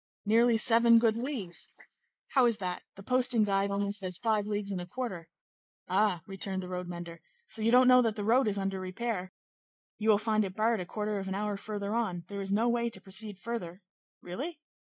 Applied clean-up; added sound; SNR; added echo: neural mask model Resemble Enhance denoiser.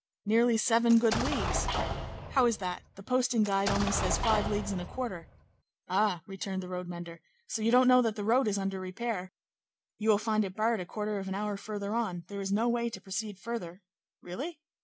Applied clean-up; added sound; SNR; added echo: none; Explosion; 4 dB; none.